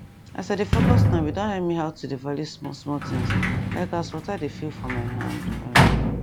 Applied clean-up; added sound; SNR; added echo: none; Sliding door; -5 dB; none.